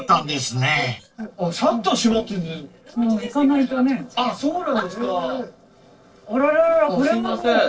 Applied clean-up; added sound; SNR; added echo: neural separator model SepFormer DNS4.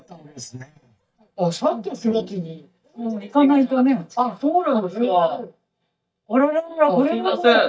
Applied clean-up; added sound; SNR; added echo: neural mask model DeepFilterNet 3.